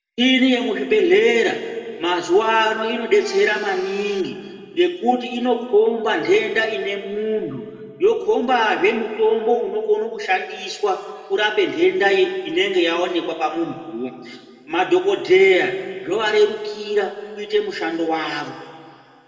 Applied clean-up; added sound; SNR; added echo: none; Accordion; 17 dB; reverberation time 2.1 s.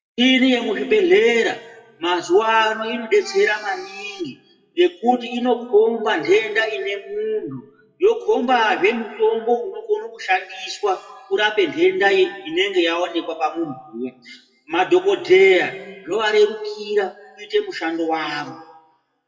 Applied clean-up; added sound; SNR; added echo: classical method WPE with log-MMSE.